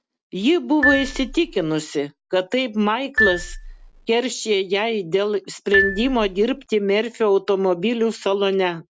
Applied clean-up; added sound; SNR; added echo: none; Marimba, xylophone; 6 dB; none.